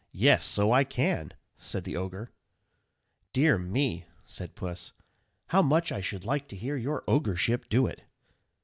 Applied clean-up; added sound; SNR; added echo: none; none; none; none.